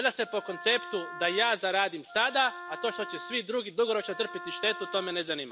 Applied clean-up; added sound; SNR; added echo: none; Wind instrument, woodwind instrument; 13 dB; none.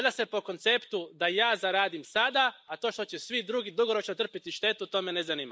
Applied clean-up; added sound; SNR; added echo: neural mask model Resemble Enhance denoiser.